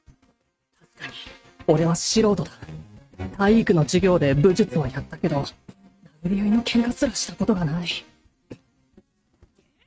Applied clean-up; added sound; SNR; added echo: neural mask model RNNoise.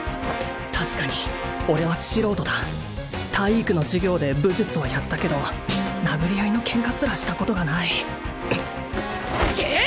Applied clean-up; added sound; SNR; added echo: none; Snare drum; 9 dB; none.